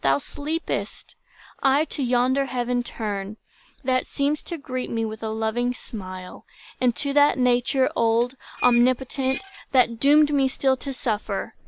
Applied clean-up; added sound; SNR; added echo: none; Squeak; 11 dB; none.